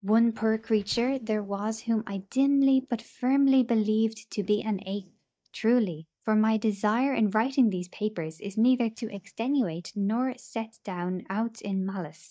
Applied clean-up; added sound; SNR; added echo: neural mask model DeepFilterNet 3.